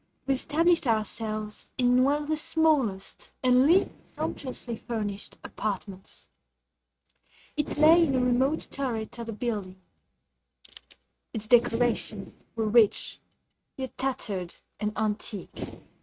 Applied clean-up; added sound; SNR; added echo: neural mask model RNNoise.